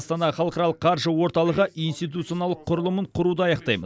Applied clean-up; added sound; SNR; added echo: none; none; none; none.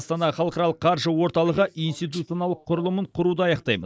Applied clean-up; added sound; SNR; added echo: neural mask model DeepFilterNet 3.